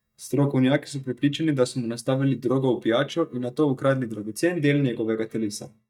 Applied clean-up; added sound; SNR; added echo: neural mask model DeepFilterNet 3.